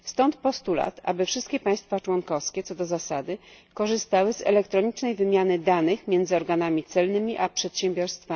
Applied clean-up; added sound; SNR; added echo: none; none; none; none.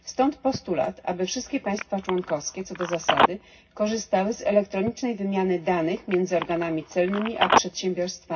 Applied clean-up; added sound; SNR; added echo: none; Telephone; 4 dB; reverberation time 0.4 s.